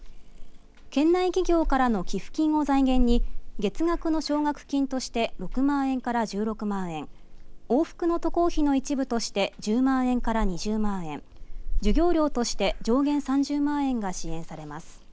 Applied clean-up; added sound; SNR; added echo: none; Meow / Purr; 4 dB; none.